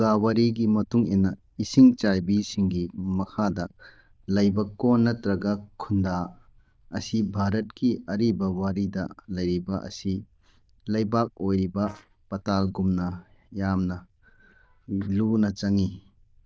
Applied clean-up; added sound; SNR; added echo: neural diffusion model UNIVERSE++.